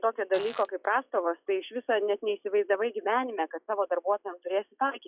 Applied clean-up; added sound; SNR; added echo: classical method log-MMSE.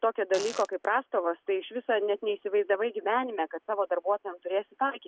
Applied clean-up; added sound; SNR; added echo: none; Fart; 14 dB; none.